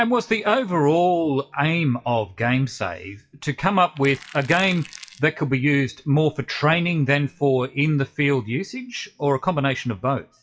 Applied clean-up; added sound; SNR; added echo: classical method WPE with log-MMSE.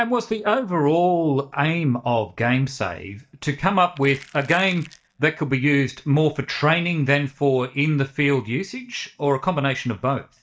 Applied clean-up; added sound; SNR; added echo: neural mask model DeepFilterNet 3.